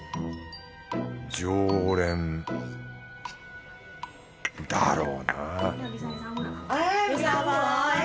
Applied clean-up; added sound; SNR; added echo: none; Cutlery, silverware / Dishes, pots, and pans / Chink, clink; 7 dB; none.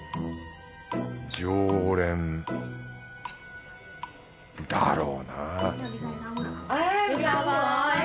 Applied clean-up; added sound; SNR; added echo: none; none; none; none.